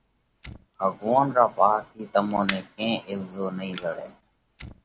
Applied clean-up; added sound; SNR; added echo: none; Fire; 13 dB; none.